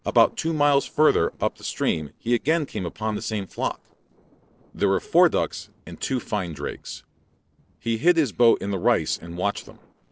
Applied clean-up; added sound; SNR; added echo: neural separator model SepFormer DNS4.